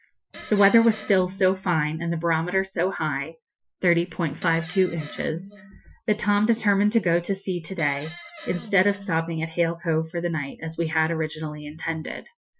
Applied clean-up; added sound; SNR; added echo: classical method Wiener filter.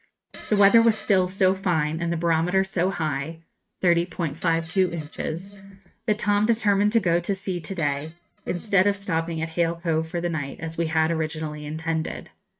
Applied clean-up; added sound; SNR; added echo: neural mask model RNNoise.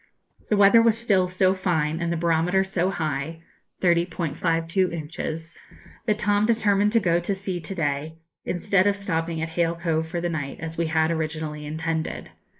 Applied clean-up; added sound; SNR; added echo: neural mask model Resemble Enhance denoiser.